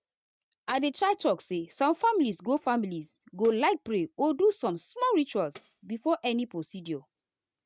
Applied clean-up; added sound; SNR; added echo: neural mask model RNNoise.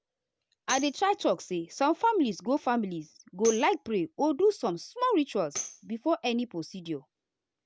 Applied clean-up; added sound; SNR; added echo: none; Tambourine; 14 dB; none.